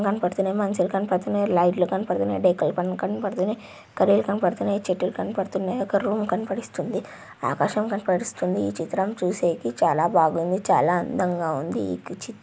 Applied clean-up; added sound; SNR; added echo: none; none; none; none.